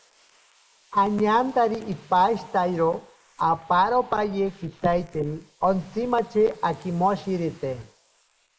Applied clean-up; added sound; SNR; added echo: neural mask model Resemble Enhance denoiser.